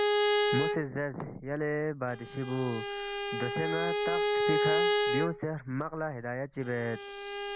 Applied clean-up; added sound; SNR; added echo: none; Bowed string instrument; -3 dB; none.